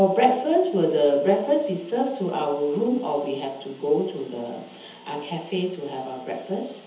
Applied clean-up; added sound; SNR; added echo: none; none; none; reverberation time 0.8 s.